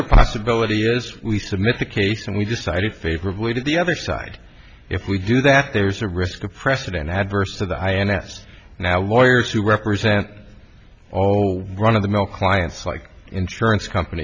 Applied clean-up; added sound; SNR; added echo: none; none; none; none.